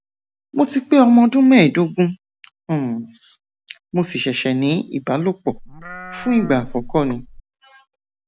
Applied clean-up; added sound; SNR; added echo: none; Livestock, farm animals, working animals; 14 dB; none.